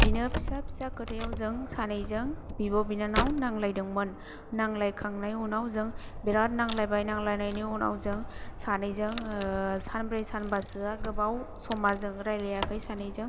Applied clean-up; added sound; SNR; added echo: none; Wood; 4 dB; none.